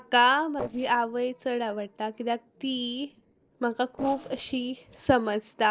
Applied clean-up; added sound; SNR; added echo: neural separator model SepFormer DNS4.